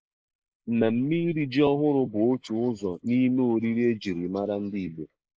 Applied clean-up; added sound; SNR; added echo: neural mask model Resemble Enhance denoiser.